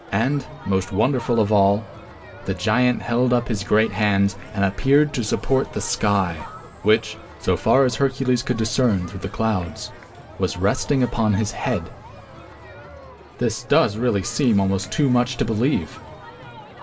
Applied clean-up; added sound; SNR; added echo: none; Crowd; 19 dB; reverberation time 1.9 s.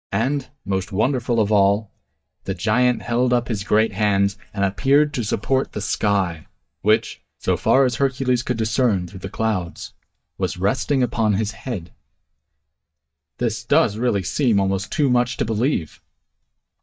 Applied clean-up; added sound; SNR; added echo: neural mask model DeepFilterNet 3.